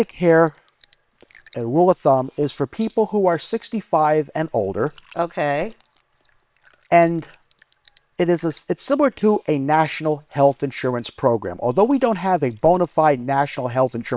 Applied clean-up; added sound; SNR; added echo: neural separator model SepFormer WHAM!.